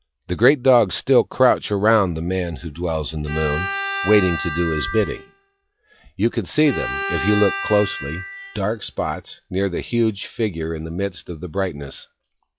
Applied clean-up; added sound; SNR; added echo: classical method log-MMSE.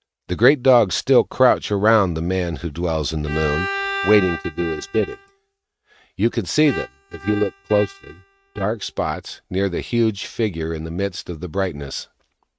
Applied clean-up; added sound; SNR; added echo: neural mask model RNNoise.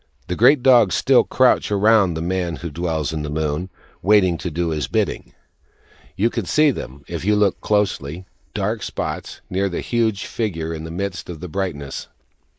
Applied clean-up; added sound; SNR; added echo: neural mask model Resemble Enhance denoiser.